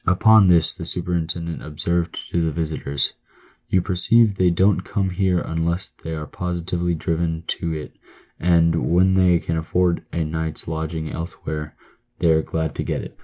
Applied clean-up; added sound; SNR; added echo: none; none; none; none.